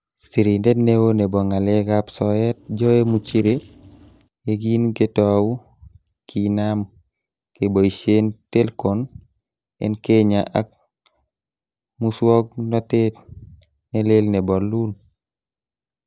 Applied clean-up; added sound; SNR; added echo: neural separator model SepFormer DNS4.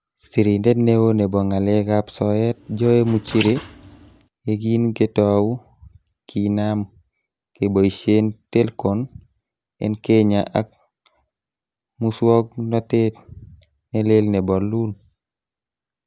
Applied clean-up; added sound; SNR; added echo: none; Liquid; 15 dB; none.